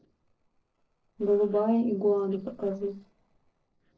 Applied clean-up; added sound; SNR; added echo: neural separator model SepFormer DNS4.